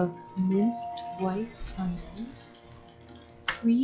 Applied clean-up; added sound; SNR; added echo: classical method log-MMSE.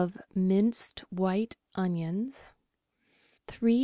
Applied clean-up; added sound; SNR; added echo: none; none; none; none.